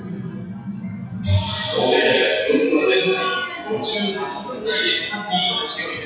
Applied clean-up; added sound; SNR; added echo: classical method WPE with log-MMSE.